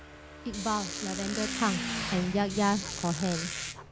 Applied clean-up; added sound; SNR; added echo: none; Squeak + Motorcycle / Engine; 5 dB; none.